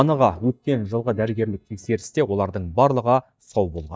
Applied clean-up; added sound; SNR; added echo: neural mask model DeepFilterNet 3.